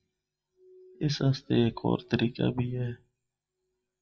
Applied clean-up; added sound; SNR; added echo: classical method WPE with log-MMSE.